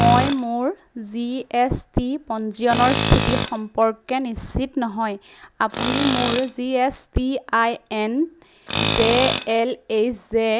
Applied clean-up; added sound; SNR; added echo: none; Tools; 4 dB; none.